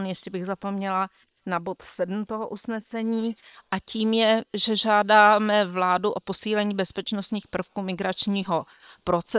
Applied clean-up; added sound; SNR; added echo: neural separator model SepFormer WHAM!.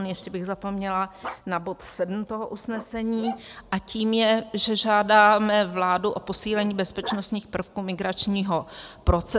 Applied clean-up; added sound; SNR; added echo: none; Growling; 19 dB; none.